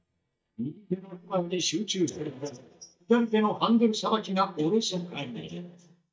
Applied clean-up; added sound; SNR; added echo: neural mask model DeepFilterNet 3.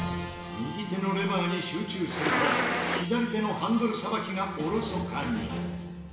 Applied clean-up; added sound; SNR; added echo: none; Insect; -2 dB; reverberation time 1.0 s.